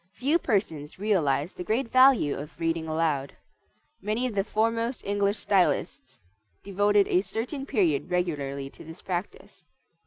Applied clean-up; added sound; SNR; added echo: none; none; none; none.